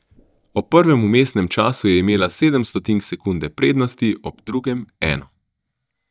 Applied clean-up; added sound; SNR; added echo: neural mask model DeepFilterNet 3.